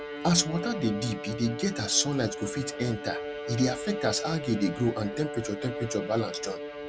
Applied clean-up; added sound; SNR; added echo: none; Bowed string instrument; 7 dB; none.